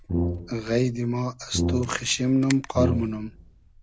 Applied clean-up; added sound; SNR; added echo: none; Brass instrument + Camera; 4 dB; none.